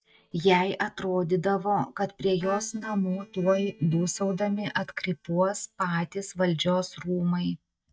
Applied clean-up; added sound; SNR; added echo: neural mask model DeepFilterNet 3.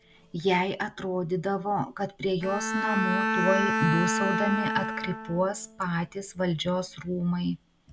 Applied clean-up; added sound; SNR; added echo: none; Bowed string instrument; 3 dB; none.